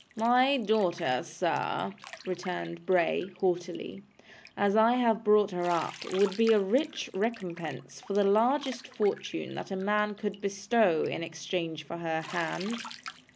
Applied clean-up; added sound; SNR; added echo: none; Bathtub (filling or washing); 20 dB; none.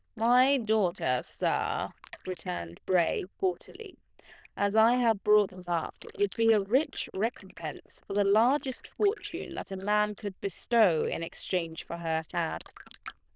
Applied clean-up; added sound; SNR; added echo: neural diffusion model UNIVERSE++.